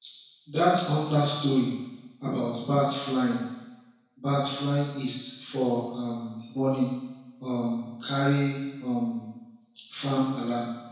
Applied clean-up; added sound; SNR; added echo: none; none; none; reverberation time 1.0 s.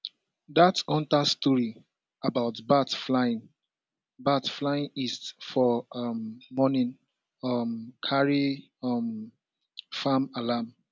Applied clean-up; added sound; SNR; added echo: none; none; none; none.